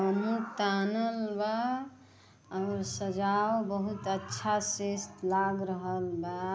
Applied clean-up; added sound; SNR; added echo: none; none; none; none.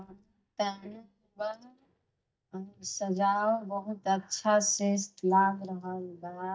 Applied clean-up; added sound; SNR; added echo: neural mask model DeepFilterNet 3.